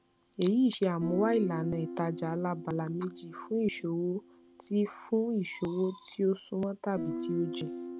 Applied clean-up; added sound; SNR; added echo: none; Guitar; 10 dB; none.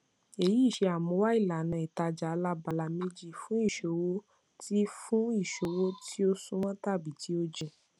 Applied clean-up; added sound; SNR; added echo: none; none; none; none.